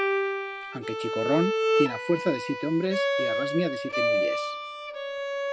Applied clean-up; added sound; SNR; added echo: none; Bowed string instrument; -3 dB; none.